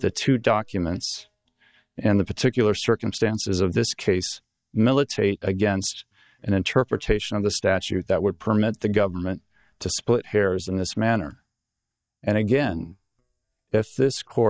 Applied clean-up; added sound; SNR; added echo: neural mask model DeepFilterNet 3.